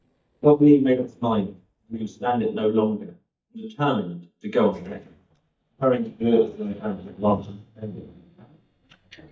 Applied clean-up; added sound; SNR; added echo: neural mask model DeepFilterNet 3.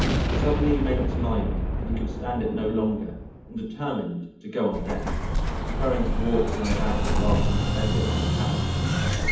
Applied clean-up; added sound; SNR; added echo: none; Explosion; -4 dB; reverberation time 0.8 s.